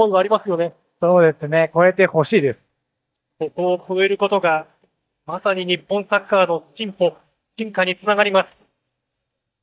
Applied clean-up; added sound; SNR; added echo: neural mask model DeepFilterNet 3.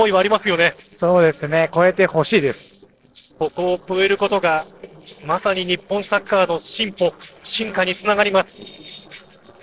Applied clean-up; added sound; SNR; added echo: neural separator model SepFormer DNS4.